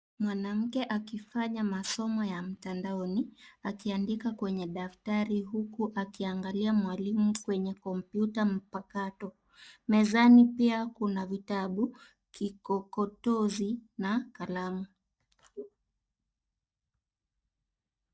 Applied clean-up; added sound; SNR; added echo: neural mask model DeepFilterNet 3.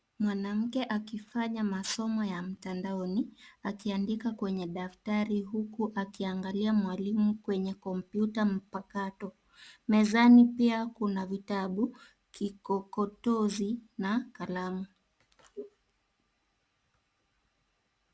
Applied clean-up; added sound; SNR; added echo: none; none; none; none.